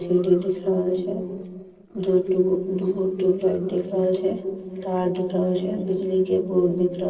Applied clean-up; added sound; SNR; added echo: neural separator model SepFormer DNS4.